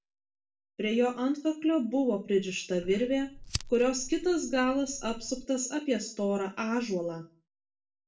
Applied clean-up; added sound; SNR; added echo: none; Fire; 12 dB; reverberation time 0.3 s.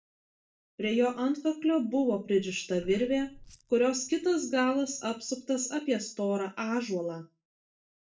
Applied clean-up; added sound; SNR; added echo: neural mask model DeepFilterNet 3.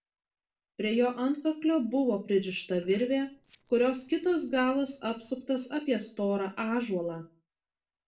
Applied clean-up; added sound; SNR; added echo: neural separator model SepFormer DNS4.